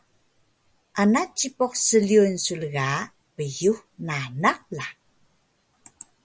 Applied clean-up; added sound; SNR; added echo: none; none; none; none.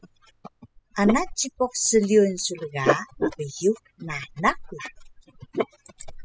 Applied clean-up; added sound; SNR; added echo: classical method spectral subtraction.